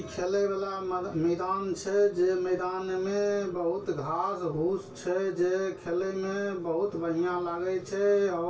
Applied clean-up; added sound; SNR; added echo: none; none; none; reverberation time 0.1 s.